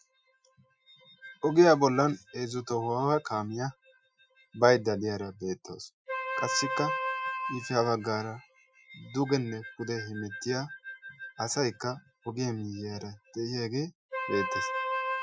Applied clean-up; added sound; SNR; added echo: classical method Wiener filter.